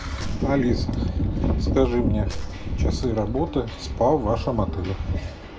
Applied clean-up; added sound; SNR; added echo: none; Gunshot, gunfire; 12 dB; reverberation time 0.4 s.